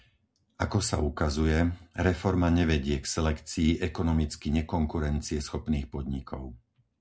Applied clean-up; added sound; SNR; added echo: none; none; none; none.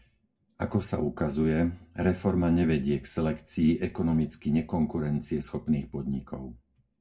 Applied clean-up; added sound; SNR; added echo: none; none; none; reverberation time 0.2 s.